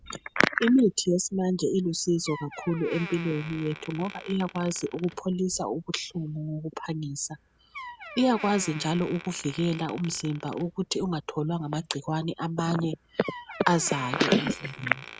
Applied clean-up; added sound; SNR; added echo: none; Door; 17 dB; none.